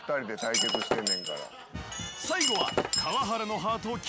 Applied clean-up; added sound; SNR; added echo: none; Shatter; -2 dB; none.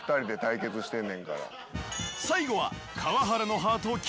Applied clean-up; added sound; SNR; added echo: none; none; none; none.